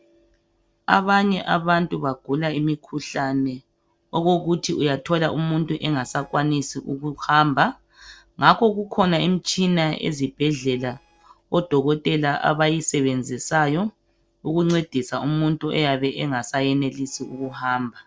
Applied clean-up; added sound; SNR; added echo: neural separator model SepFormer DNS4.